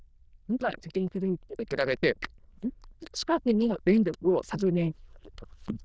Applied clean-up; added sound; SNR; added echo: neural diffusion model UNIVERSE++.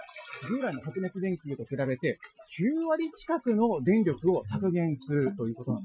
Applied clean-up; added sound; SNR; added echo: classical method Wiener filter.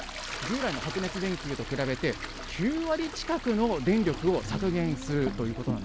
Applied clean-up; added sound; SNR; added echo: none; Toilet flush; 9 dB; none.